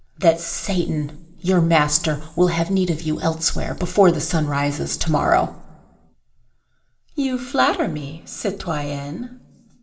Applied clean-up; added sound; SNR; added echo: none; none; none; reverberation time 0.7 s.